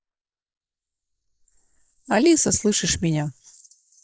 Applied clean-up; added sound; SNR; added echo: neural mask model Resemble Enhance denoiser.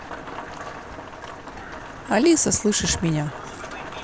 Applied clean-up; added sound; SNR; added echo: none; Rain; 11 dB; none.